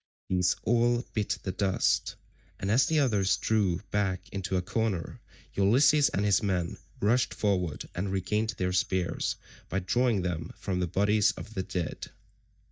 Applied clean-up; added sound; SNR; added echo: neural mask model DeepFilterNet 3.